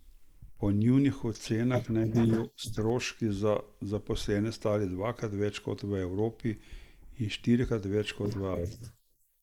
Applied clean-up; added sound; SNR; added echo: neural mask model Resemble Enhance denoiser.